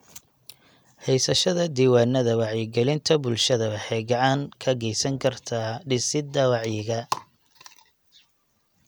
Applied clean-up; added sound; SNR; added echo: none; none; none; none.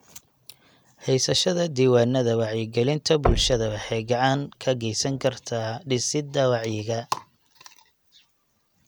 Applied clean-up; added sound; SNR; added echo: none; Knock; 7 dB; none.